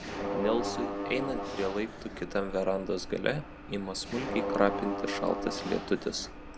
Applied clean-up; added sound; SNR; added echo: none; Mechanisms; 3 dB; none.